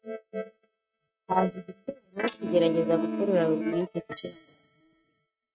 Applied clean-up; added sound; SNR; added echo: neural mask model RNNoise.